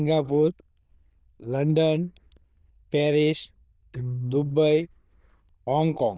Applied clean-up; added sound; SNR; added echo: neural diffusion model UNIVERSE++.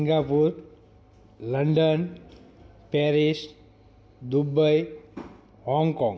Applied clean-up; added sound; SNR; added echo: none; none; none; none.